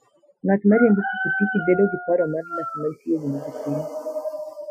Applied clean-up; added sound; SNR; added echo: classical method Wiener filter.